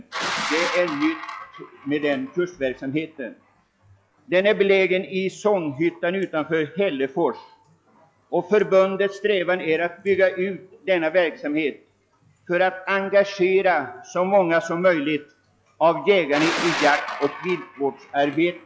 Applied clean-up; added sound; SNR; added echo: classical method log-MMSE.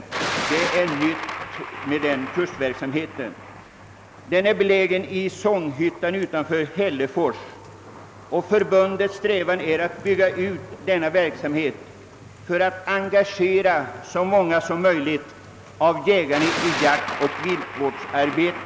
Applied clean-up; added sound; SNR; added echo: none; Thunder; 11 dB; none.